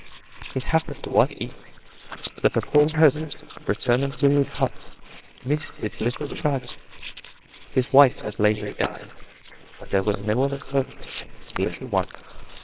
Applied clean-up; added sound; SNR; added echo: neural separator model SepFormer WHAMR!.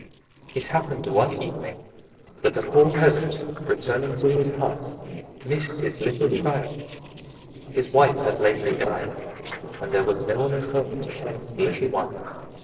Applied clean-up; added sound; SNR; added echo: neural separator model SepFormer DNS4.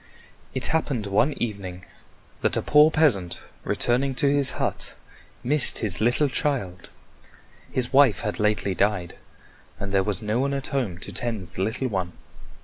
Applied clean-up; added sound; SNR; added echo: none; none; none; none.